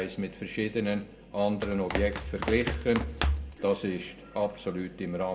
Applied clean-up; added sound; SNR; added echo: none; Run; 2 dB; reverberation time 0.4 s.